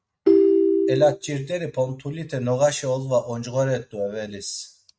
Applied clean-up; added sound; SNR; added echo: neural mask model RNNoise.